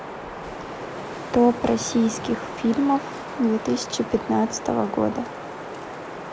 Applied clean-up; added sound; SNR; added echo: none; Wind; 9 dB; none.